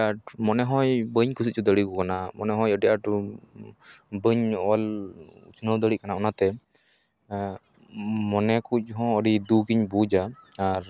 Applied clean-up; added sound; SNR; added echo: none; none; none; none.